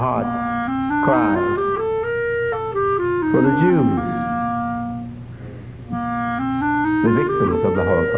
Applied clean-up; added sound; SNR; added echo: none; Wind instrument, woodwind instrument; -2 dB; none.